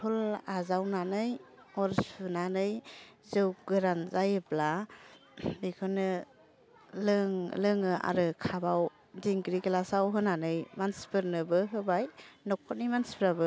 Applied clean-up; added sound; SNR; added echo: none; none; none; none.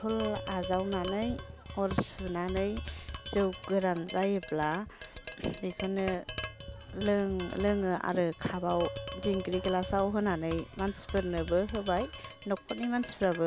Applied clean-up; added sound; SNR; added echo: none; Tap; 7 dB; none.